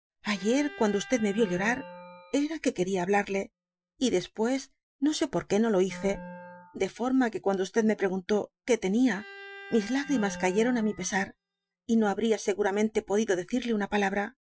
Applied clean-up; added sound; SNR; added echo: classical method Wiener filter.